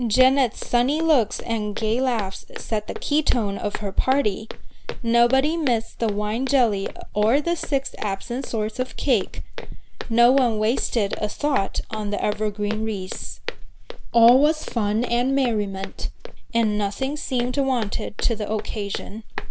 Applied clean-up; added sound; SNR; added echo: none; Walk, footsteps; 5 dB; none.